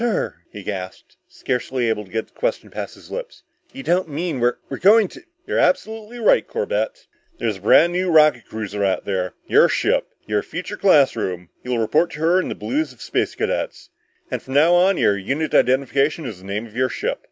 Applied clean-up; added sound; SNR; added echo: none; none; none; none.